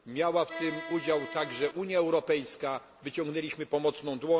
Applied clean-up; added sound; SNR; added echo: none; Accordion; 10 dB; none.